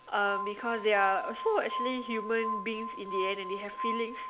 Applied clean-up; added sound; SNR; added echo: none; Glass; 6 dB; none.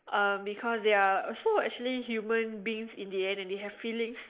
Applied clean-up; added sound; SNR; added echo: neural mask model Resemble Enhance denoiser.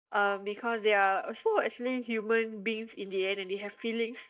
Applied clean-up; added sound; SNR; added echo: neural mask model DeepFilterNet 3.